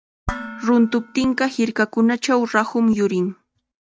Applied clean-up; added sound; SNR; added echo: neural mask model RNNoise.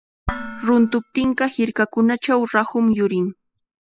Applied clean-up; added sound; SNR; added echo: classical method spectral subtraction.